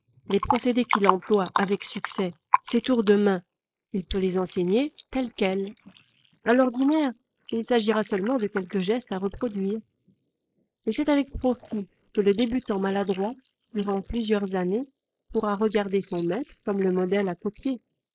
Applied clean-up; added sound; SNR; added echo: neural mask model Resemble Enhance denoiser.